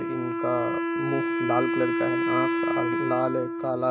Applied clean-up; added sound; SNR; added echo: none; Wind instrument, woodwind instrument; -3 dB; none.